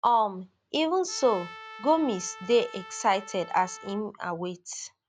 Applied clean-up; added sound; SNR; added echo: none; Trumpet; 18 dB; none.